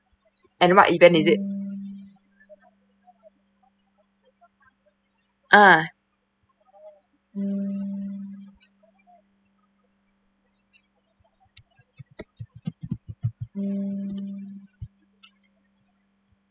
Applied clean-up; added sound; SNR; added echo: classical method spectral subtraction.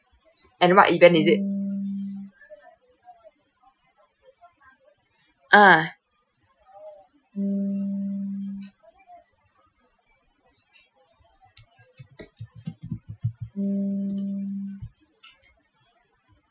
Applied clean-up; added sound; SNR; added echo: classical method Wiener filter.